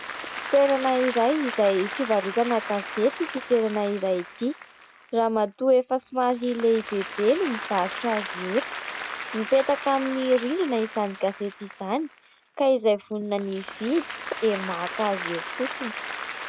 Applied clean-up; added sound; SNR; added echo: none; Applause; 10 dB; none.